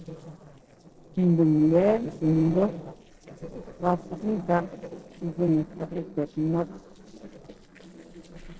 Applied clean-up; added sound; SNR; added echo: neural separator model SepFormer DNS4.